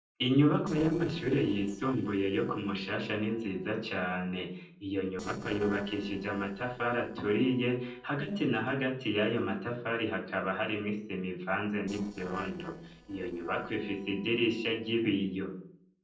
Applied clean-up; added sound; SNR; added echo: neural separator model SepFormer DNS4.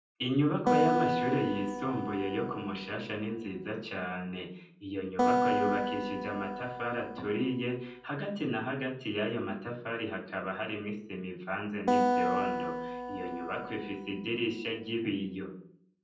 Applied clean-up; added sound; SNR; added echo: none; Acoustic guitar; -1 dB; reverberation time 0.6 s.